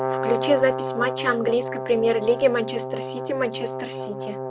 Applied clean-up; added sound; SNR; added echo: none; Brass instrument; 6 dB; none.